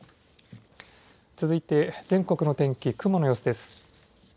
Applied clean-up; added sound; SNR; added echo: none; none; none; none.